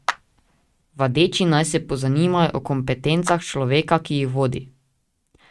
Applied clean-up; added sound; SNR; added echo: neural mask model RNNoise.